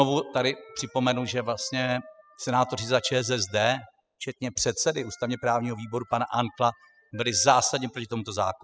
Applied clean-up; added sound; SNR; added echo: classical method spectral subtraction.